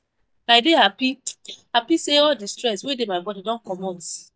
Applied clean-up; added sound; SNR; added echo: neural mask model DeepFilterNet 3.